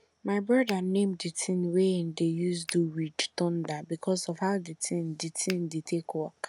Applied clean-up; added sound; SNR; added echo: none; Finger snapping; 13 dB; none.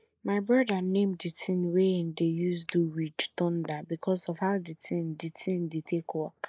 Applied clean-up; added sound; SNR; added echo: neural mask model Resemble Enhance denoiser.